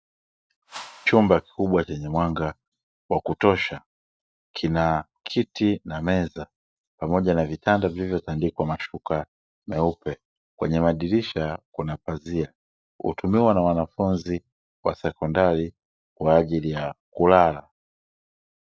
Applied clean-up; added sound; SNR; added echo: neural separator model SepFormer DNS4.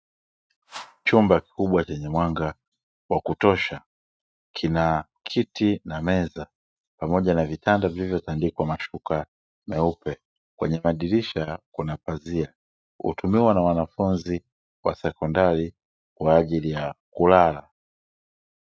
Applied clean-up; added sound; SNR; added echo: neural mask model RNNoise.